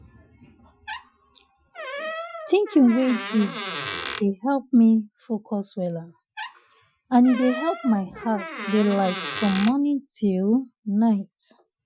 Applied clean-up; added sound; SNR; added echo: classical method Wiener filter.